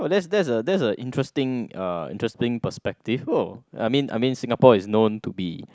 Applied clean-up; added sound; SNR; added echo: none; none; none; none.